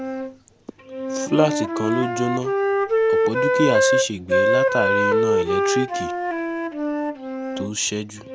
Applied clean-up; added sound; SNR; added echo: none; Wind instrument, woodwind instrument; -5 dB; none.